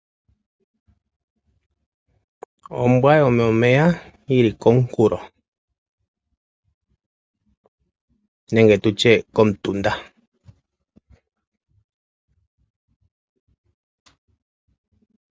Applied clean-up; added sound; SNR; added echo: none; none; none; none.